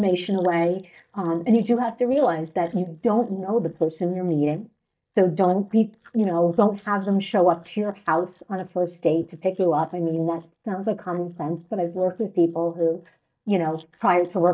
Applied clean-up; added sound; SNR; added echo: neural mask model DeepFilterNet 3.